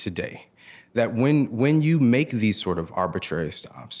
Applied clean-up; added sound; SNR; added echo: none; none; none; none.